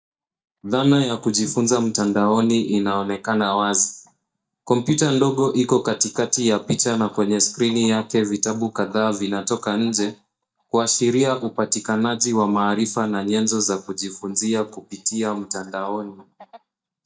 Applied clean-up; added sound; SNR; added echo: neural mask model DeepFilterNet 3.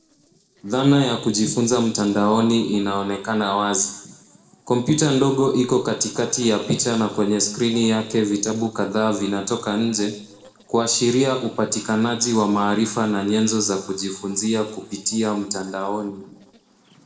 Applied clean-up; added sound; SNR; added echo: neural separator model SepFormer DNS4.